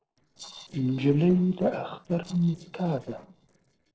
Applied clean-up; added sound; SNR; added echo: neural separator model SepFormer DNS4.